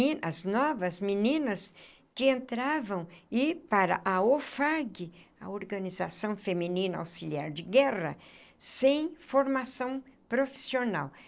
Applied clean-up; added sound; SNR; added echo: neural separator model SepFormer DNS4.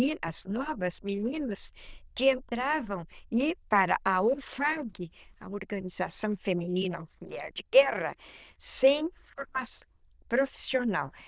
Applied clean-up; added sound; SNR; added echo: neural diffusion model UNIVERSE++.